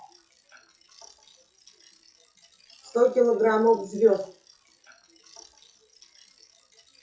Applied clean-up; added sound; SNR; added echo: classical method WPE with log-MMSE.